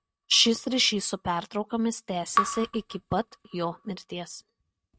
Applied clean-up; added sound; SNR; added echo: neural mask model RNNoise.